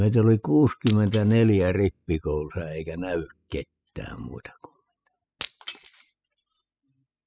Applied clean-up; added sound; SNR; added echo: classical method spectral subtraction.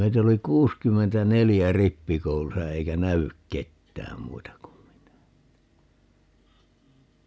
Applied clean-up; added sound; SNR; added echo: none; none; none; none.